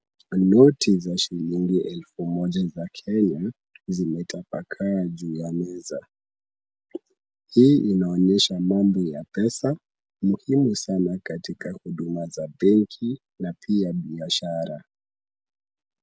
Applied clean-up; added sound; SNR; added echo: none; none; none; none.